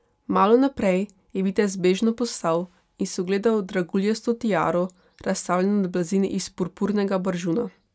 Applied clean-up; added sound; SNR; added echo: none; none; none; none.